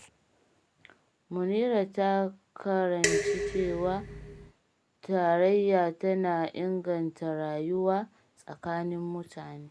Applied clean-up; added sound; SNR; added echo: none; Dishes, pots, and pans; 1 dB; none.